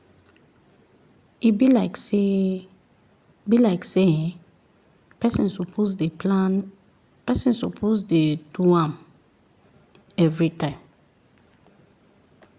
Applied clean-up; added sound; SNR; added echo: none; none; none; none.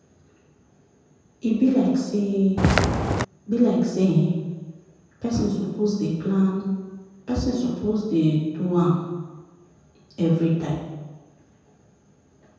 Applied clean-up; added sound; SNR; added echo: none; Walk, footsteps; -4 dB; reverberation time 1.2 s.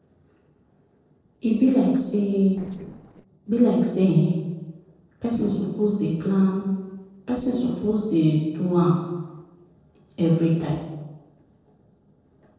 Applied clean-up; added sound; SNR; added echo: neural separator model SepFormer DNS4.